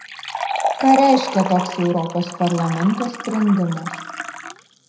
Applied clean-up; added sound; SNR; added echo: none; Liquid; 8 dB; reverberation time 0.8 s.